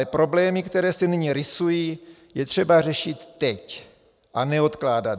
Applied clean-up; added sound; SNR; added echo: none; none; none; none.